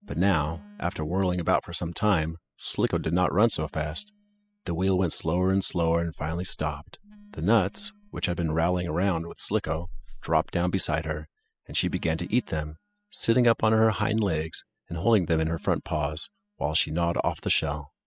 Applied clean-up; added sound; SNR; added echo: classical method spectral subtraction.